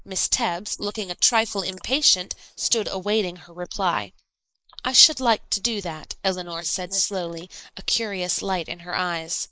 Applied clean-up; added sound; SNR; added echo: neural mask model Resemble Enhance denoiser.